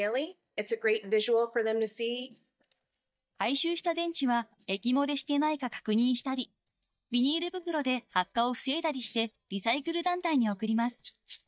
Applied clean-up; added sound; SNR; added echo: neural mask model DeepFilterNet 3.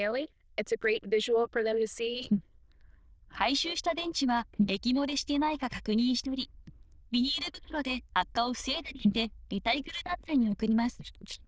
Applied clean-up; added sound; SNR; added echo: neural diffusion model UNIVERSE++.